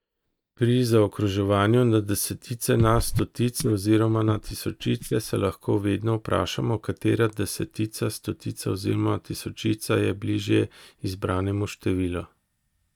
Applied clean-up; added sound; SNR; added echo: neural mask model DeepFilterNet 3.